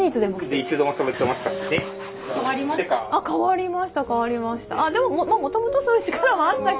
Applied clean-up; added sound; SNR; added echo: none; none; none; none.